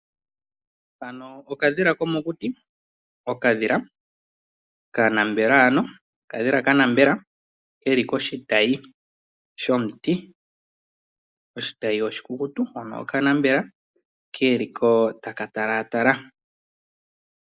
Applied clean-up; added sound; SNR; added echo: neural mask model Resemble Enhance denoiser.